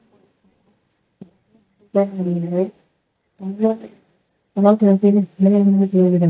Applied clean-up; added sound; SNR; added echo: neural mask model DeepFilterNet 3.